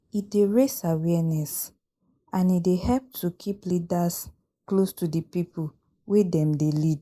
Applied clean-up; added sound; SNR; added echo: neural mask model Resemble Enhance denoiser.